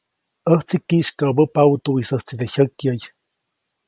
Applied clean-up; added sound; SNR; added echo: none; none; none; none.